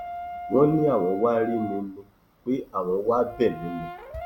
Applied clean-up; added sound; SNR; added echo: none; Brass instrument; 12 dB; none.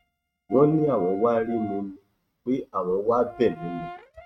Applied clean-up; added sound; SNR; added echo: neural mask model RNNoise.